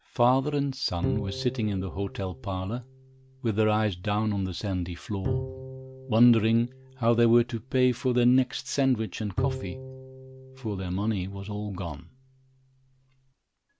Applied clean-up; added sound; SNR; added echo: none; Bowed string instrument; 11 dB; none.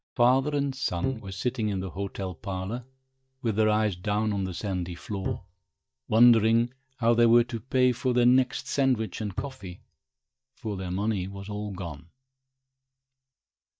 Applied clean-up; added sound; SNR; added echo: neural mask model DeepFilterNet 3.